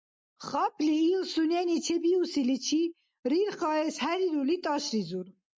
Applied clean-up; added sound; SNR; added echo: none; none; none; none.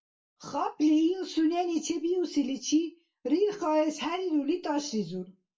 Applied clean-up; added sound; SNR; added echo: none; none; none; reverberation time 0.2 s.